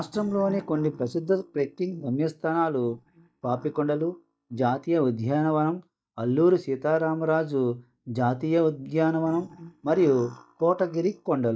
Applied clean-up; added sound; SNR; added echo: neural mask model DeepFilterNet 3.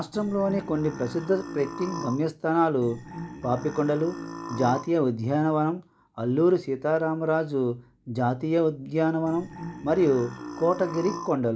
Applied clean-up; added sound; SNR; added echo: none; Burping, eructation; 11 dB; none.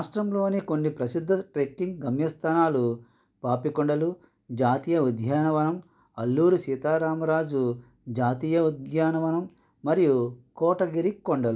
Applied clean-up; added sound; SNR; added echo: none; none; none; none.